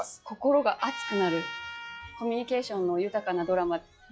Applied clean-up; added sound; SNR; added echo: classical method log-MMSE.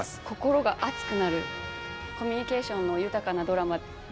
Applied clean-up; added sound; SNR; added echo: none; Trumpet; 10 dB; none.